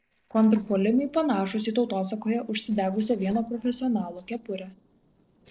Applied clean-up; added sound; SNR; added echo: neural separator model SepFormer DNS4.